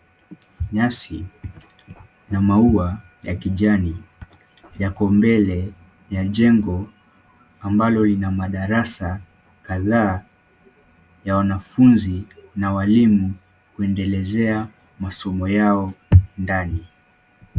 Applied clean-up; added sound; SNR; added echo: none; none; none; none.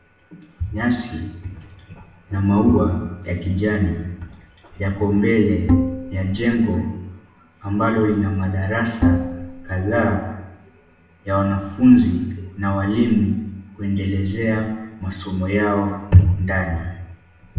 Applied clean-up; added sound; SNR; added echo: none; Bowed string instrument; 1 dB; reverberation time 0.8 s.